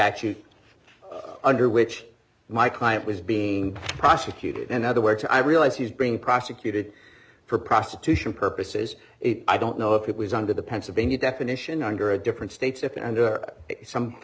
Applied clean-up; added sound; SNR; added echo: none; none; none; none.